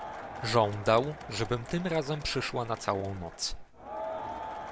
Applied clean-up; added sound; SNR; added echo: none; Crowd; 10 dB; none.